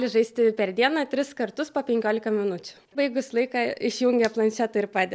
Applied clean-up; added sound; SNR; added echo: none; none; none; none.